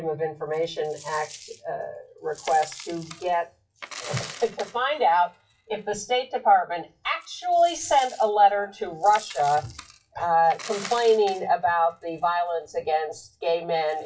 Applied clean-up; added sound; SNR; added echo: classical method WPE with log-MMSE.